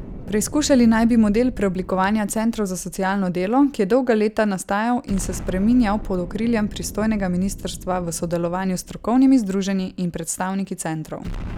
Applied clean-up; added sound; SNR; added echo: none; Explosion; 14 dB; none.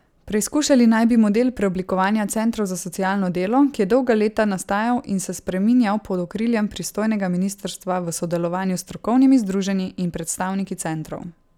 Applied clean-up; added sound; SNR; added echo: none; none; none; none.